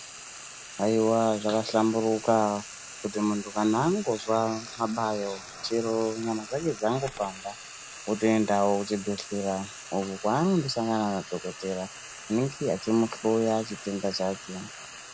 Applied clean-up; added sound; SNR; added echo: none; Frying (food); 15 dB; none.